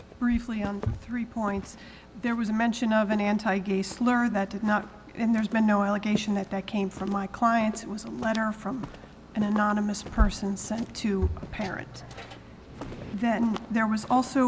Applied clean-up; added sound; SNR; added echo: none; Walk, footsteps; 17 dB; none.